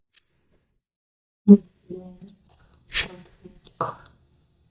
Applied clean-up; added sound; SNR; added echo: neural mask model DeepFilterNet 3.